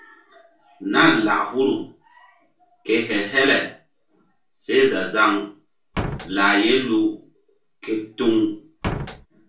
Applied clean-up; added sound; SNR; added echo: none; Slam; 5 dB; reverberation time 0.3 s.